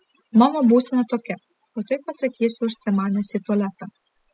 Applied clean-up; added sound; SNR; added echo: classical method spectral subtraction.